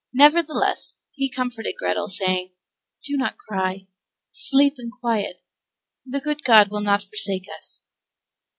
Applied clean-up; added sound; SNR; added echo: none; none; none; none.